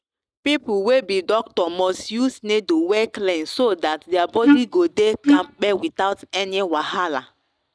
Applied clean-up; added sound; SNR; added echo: neural mask model DeepFilterNet 3.